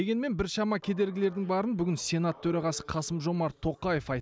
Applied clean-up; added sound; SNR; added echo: none; none; none; none.